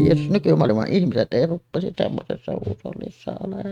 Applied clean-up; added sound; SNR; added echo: neural mask model RNNoise.